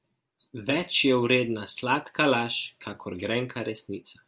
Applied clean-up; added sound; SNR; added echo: none; none; none; none.